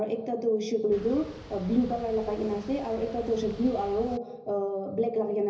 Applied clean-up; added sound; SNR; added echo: none; Boat, Water vehicle; 16 dB; reverberation time 0.5 s.